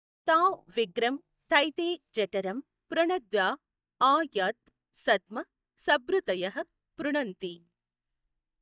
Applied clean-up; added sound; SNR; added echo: neural mask model DeepFilterNet 3.